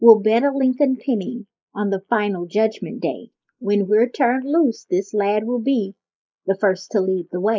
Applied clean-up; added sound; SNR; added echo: neural mask model Resemble Enhance denoiser.